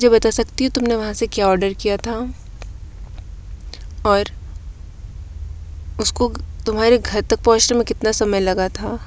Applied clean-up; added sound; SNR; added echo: none; none; none; none.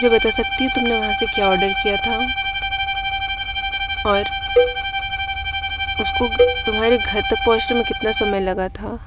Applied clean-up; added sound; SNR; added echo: none; Bowed string instrument + Cowbell; 0 dB; none.